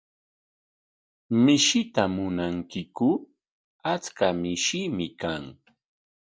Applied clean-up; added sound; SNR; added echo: none; none; none; none.